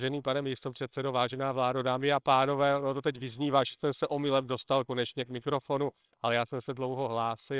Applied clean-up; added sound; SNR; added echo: neural separator model SepFormer WHAMR!.